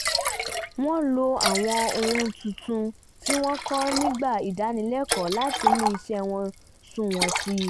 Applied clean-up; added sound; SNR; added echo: none; Liquid; 3 dB; none.